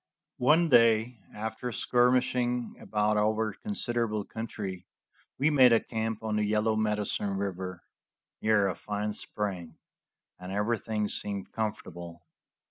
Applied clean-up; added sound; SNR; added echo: none; none; none; none.